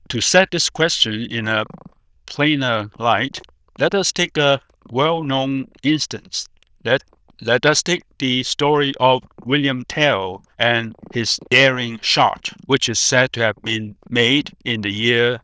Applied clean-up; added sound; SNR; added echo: neural diffusion model UNIVERSE++.